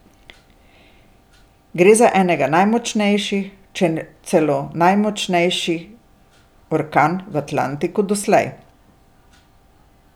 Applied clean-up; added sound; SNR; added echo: none; none; none; none.